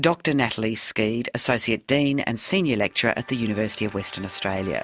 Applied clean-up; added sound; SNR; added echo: none; none; none; none.